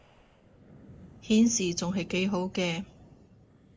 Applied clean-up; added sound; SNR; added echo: none; Wind; 20 dB; none.